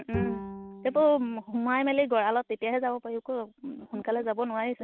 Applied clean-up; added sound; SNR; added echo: neural mask model RNNoise.